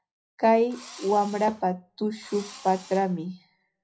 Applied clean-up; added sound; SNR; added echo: none; Engine / Drill; 20 dB; reverberation time 0.5 s.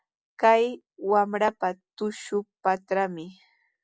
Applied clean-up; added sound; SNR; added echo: none; none; none; none.